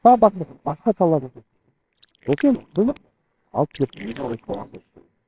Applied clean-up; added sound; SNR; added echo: neural separator model SepFormer WHAMR!.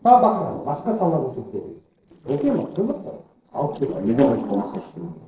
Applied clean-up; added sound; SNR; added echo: neural separator model SepFormer DNS4.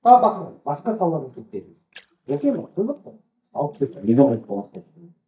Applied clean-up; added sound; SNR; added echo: neural mask model DeepFilterNet 3.